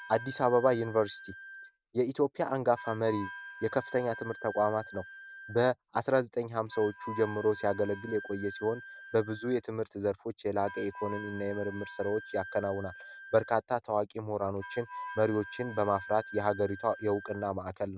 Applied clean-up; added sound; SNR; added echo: none; Wind instrument, woodwind instrument; 15 dB; none.